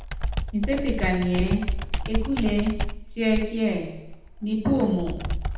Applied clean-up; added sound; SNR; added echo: none; Computer keyboard; 3 dB; reverberation time 0.8 s.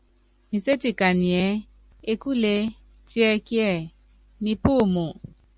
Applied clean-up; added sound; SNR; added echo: none; none; none; none.